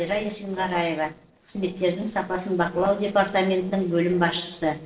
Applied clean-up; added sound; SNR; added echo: neural separator model SepFormer DNS4.